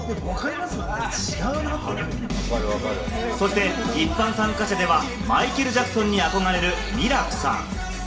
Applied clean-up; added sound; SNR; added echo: none; Drum; 18 dB; reverberation time 0.7 s.